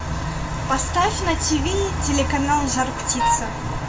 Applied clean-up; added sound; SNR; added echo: none; Wind instrument, woodwind instrument; 1 dB; reverberation time 0.2 s.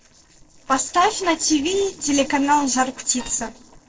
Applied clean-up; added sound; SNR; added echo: neural separator model SepFormer DNS4.